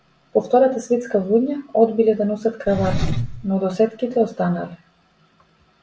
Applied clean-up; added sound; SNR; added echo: none; Engine; 10 dB; none.